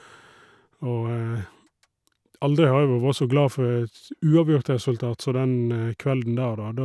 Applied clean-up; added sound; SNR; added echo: none; none; none; none.